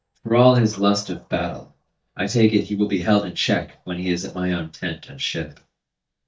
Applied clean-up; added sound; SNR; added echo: neural mask model DeepFilterNet 3.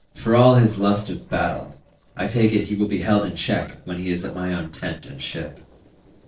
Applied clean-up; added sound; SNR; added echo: neural separator model SepFormer DNS4.